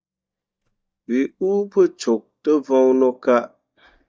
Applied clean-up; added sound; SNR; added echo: neural mask model DeepFilterNet 3.